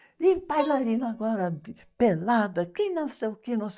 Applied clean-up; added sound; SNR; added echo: neural mask model DeepFilterNet 3.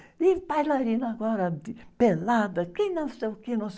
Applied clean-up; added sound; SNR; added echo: none; none; none; none.